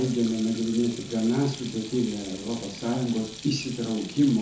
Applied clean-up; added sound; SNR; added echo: none; Sink (filling or washing); 15 dB; reverberation time 0.6 s.